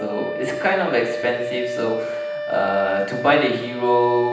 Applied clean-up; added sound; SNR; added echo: none; Wind instrument, woodwind instrument; 7 dB; reverberation time 0.9 s.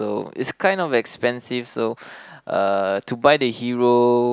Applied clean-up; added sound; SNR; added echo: none; none; none; none.